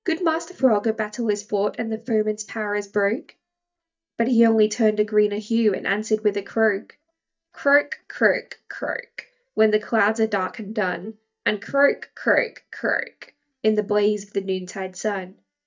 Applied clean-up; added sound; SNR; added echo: neural mask model DeepFilterNet 3.